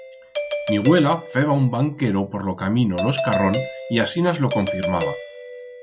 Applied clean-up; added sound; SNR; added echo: none; Doorbell; 7 dB; none.